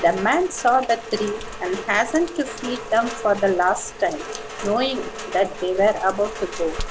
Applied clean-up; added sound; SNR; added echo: none; Rain; 10 dB; none.